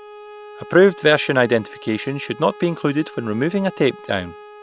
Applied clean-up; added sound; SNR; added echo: none; Bowed string instrument; 19 dB; none.